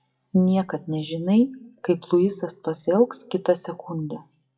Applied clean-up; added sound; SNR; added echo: classical method WPE with log-MMSE.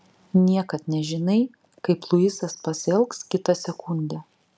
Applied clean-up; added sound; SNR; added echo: none; none; none; none.